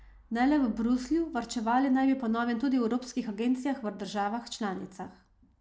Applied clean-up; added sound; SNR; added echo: none; none; none; none.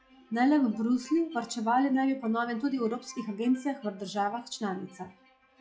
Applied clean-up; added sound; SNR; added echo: classical method log-MMSE.